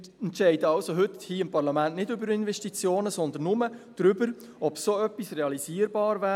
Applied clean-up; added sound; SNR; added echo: none; none; none; none.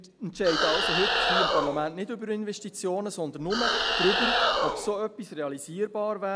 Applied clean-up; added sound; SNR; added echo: none; Animal; -3 dB; none.